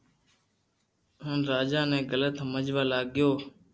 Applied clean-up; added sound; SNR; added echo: none; none; none; none.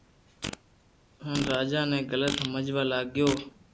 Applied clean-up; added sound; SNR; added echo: none; Fart; 9 dB; none.